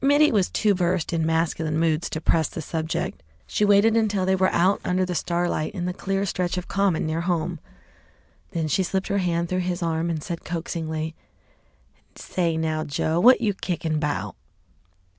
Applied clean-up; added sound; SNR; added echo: none; none; none; none.